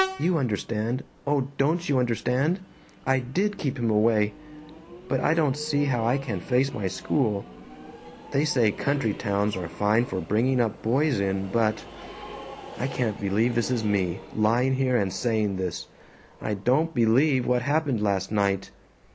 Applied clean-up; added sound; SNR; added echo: none; Train; 16 dB; none.